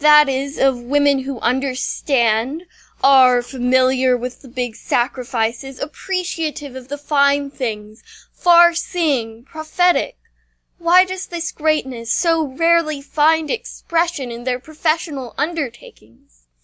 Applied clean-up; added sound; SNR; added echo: none; none; none; none.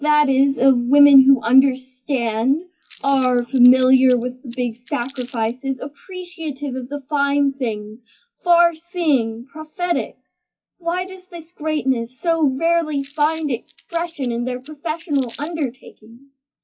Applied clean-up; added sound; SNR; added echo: classical method WPE with log-MMSE.